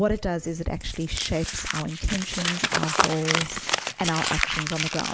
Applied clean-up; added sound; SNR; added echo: none; Crumpling, crinkling; 0 dB; none.